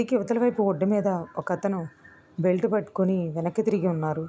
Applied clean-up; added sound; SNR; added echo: none; none; none; none.